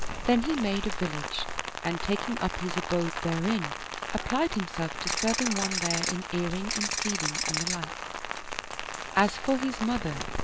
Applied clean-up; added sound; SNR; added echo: none; Ratchet, pawl / Percussion + Rain; 2 dB; none.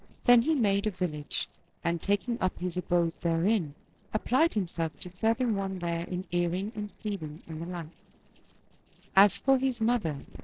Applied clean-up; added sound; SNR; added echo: neural separator model SepFormer DNS4.